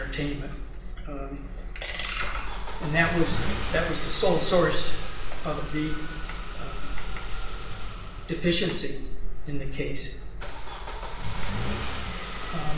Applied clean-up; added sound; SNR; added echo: none; Engine starting / Car; 12 dB; reverberation time 0.8 s.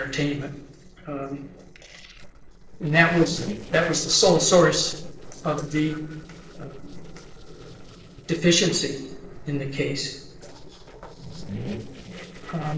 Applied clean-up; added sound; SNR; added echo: neural separator model SepFormer DNS4.